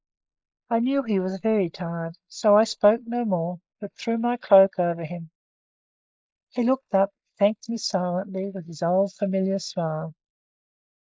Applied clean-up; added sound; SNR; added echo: neural mask model Resemble Enhance denoiser.